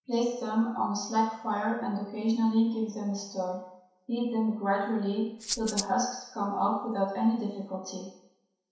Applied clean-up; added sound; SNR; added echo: none; Rattle (instrument); 5 dB; reverberation time 0.7 s.